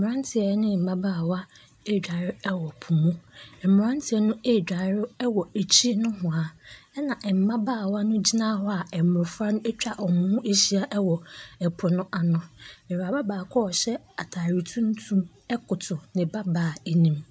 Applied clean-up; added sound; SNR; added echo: none; none; none; none.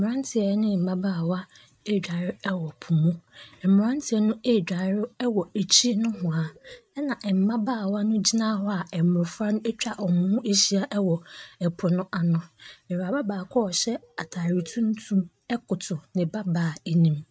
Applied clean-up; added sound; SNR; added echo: neural mask model RNNoise.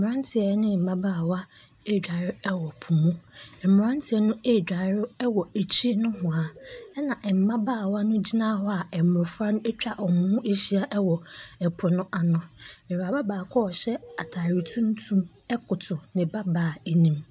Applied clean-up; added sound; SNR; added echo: none; Bird; 19 dB; none.